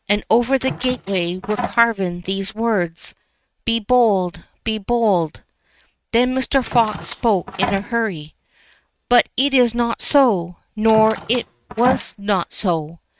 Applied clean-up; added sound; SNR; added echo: neural mask model RNNoise.